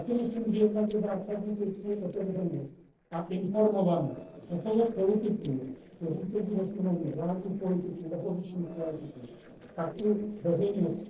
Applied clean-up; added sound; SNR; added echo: neural separator model SepFormer DNS4.